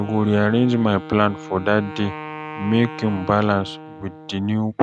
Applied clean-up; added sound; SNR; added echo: none; Wind instrument, woodwind instrument; 14 dB; none.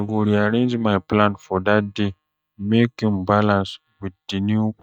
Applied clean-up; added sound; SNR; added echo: neural mask model DeepFilterNet 3.